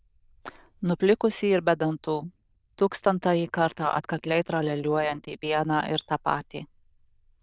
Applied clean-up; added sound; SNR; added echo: neural diffusion model UNIVERSE++.